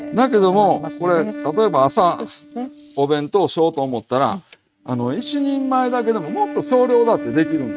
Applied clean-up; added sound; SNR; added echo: neural mask model RNNoise.